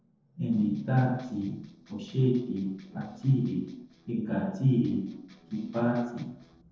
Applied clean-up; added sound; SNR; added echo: neural separator model SepFormer DNS4.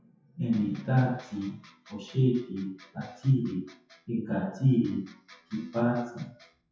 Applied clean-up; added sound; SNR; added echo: classical method WPE with log-MMSE.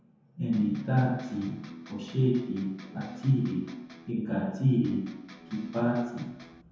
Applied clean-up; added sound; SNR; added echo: none; Electric guitar; 17 dB; reverberation time 0.9 s.